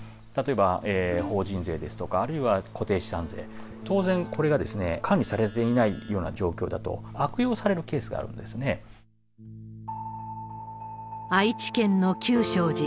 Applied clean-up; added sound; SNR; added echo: none; Keyboard (musical) + Bowed string instrument; 15 dB; none.